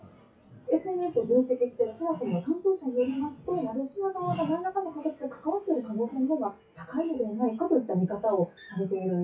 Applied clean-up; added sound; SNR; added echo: classical method WPE with log-MMSE.